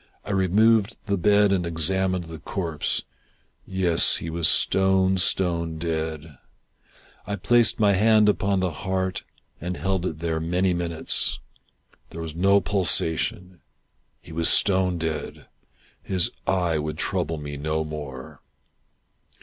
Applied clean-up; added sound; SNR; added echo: none; none; none; none.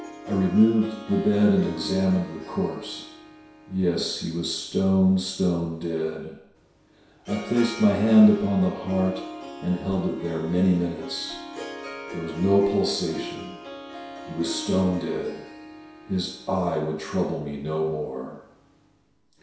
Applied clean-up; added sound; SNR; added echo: none; Harp; 15 dB; reverberation time 0.7 s.